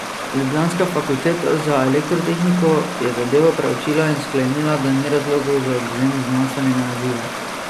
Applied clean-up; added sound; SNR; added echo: none; Stream; 8 dB; none.